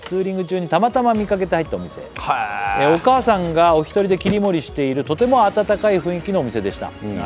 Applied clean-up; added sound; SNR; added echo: none; Sliding door; 20 dB; none.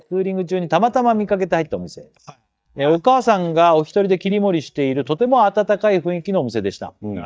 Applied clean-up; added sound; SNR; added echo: neural mask model DeepFilterNet 3.